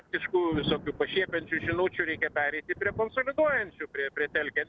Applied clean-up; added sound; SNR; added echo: none; Thunder; 13 dB; none.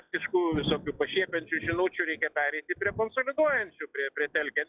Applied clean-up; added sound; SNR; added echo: classical method log-MMSE.